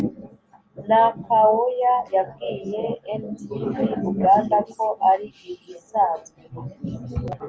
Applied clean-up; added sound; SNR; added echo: none; none; none; none.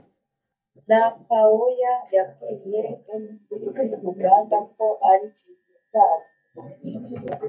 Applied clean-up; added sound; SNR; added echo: neural mask model DeepFilterNet 3.